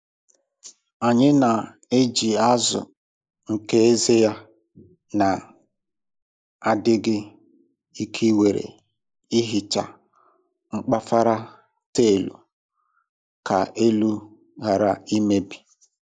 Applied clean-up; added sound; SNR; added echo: neural mask model Resemble Enhance denoiser.